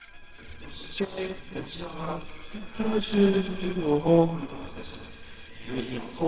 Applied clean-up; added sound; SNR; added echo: neural separator model SepFormer WHAMR!.